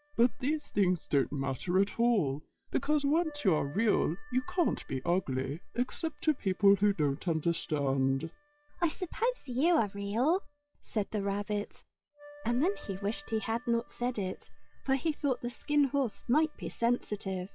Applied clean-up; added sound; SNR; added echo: classical method log-MMSE.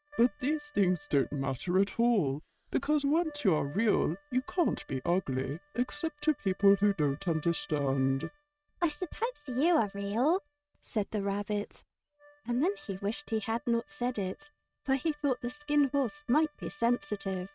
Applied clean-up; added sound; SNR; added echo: neural mask model RNNoise.